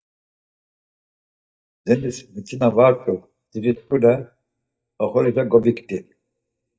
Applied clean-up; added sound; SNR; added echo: neural mask model DeepFilterNet 3.